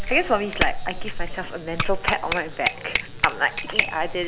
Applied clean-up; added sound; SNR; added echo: none; Bicycle bell; 0 dB; none.